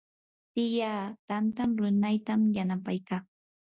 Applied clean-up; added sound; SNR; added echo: none; none; none; none.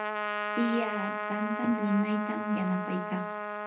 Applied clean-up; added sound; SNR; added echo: none; Trumpet; 2 dB; reverberation time 0.3 s.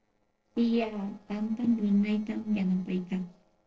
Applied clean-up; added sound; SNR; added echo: neural separator model SepFormer DNS4.